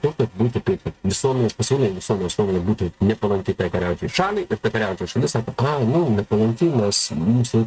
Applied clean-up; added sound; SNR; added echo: neural mask model RNNoise.